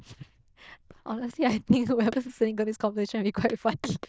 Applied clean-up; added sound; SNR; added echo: neural diffusion model UNIVERSE++.